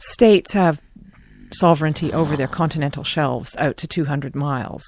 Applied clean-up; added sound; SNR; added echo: none; Breathing; 19 dB; none.